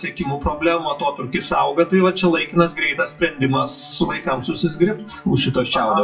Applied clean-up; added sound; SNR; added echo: classical method WPE with log-MMSE.